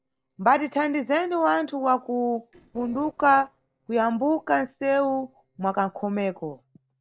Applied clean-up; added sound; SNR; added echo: neural separator model SepFormer DNS4.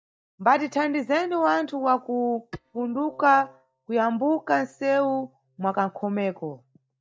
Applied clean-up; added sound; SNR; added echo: neural mask model DeepFilterNet 3.